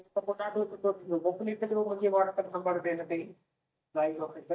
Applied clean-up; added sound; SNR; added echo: neural mask model DeepFilterNet 3.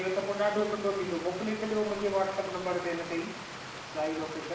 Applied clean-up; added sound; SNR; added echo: none; Stream; 10 dB; reverberation time 0.7 s.